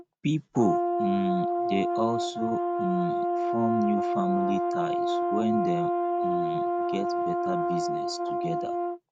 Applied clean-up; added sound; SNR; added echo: neural mask model RNNoise.